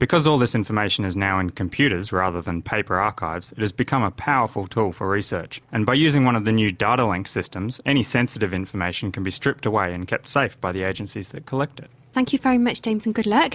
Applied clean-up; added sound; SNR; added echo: none; none; none; none.